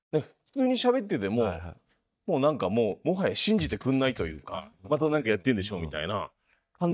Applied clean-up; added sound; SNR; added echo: neural mask model DeepFilterNet 3.